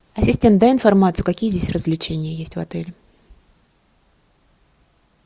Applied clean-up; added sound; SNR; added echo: none; none; none; none.